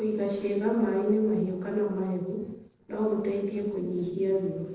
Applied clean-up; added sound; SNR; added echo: neural separator model SepFormer DNS4.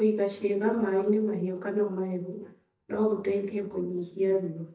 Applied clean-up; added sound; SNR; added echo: neural mask model DeepFilterNet 3.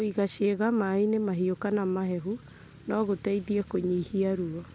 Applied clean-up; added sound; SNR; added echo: none; none; none; none.